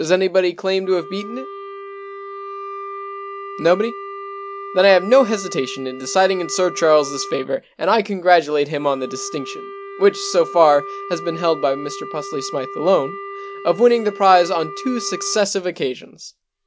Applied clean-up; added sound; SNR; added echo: none; Wind instrument, woodwind instrument; 13 dB; none.